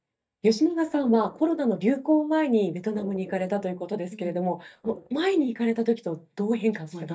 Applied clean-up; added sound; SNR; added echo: neural mask model DeepFilterNet 3.